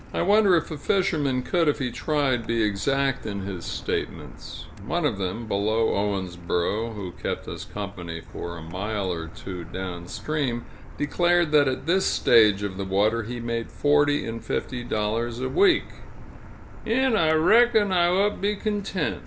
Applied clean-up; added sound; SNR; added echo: none; Car; 14 dB; none.